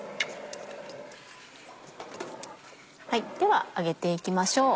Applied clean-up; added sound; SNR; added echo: none; Fire; 14 dB; none.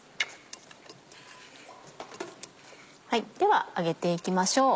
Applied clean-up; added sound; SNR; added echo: none; none; none; none.